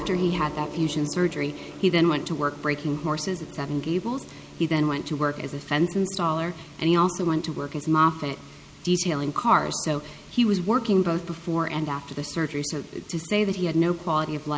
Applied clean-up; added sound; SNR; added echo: none; Gong; 18 dB; none.